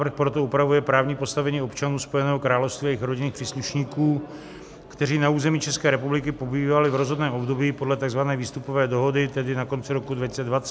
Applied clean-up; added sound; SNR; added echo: none; none; none; none.